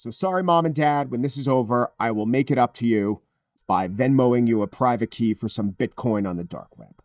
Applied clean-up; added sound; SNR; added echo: neural mask model DeepFilterNet 3.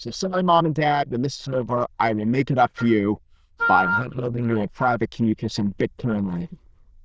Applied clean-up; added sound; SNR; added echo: neural diffusion model UNIVERSE++.